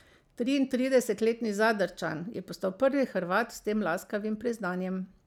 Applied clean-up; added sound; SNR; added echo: none; none; none; none.